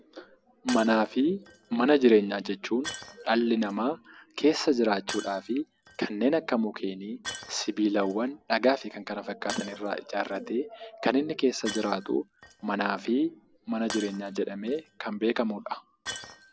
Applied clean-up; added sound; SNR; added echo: none; Shatter; 17 dB; none.